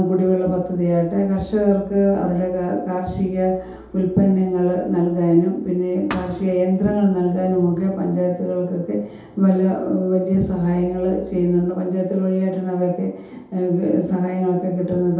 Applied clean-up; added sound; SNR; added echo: none; Thump, thud; 16 dB; reverberation time 0.8 s.